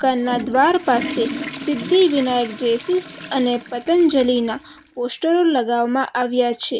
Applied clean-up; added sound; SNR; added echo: none; Toilet flush / Water; 14 dB; none.